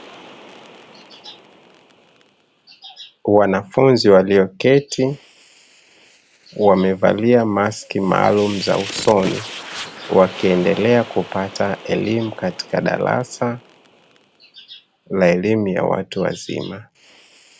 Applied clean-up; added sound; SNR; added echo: none; Fire; 20 dB; none.